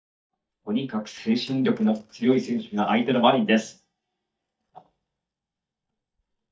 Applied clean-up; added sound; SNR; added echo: neural mask model DeepFilterNet 3.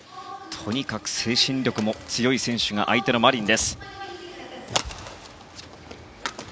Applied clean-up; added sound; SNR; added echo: none; none; none; none.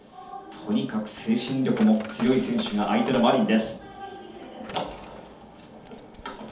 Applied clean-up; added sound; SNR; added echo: none; Coin (dropping); 19 dB; reverberation time 0.6 s.